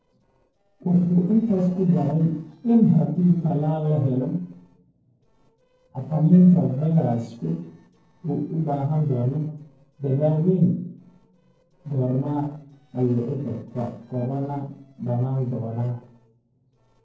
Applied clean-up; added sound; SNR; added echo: neural separator model SepFormer DNS4.